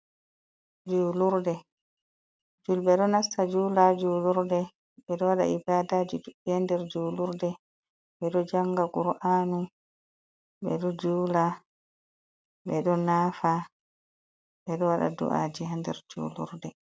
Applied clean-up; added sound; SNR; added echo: none; none; none; none.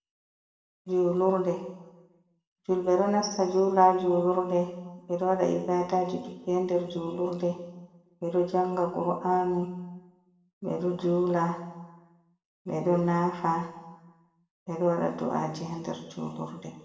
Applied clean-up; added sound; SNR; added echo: none; none; none; reverberation time 1.0 s.